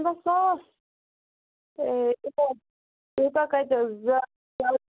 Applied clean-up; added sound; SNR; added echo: none; none; none; none.